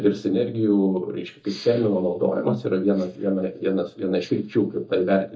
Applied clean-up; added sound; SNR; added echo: neural mask model DeepFilterNet 3.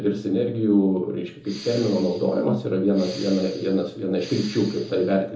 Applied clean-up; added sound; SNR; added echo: none; Respiratory sounds; 18 dB; reverberation time 1.0 s.